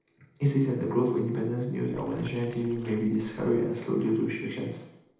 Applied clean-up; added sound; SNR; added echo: neural separator model SepFormer DNS4.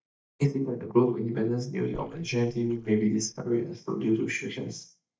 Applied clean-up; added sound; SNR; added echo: neural mask model DeepFilterNet 3.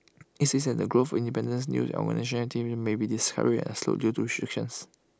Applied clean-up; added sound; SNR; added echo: none; none; none; none.